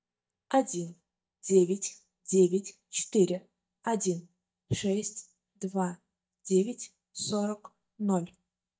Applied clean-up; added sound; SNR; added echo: neural mask model DeepFilterNet 3.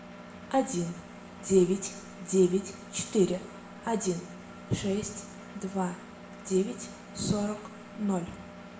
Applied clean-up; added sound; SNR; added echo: none; Engine; 15 dB; reverberation time 0.8 s.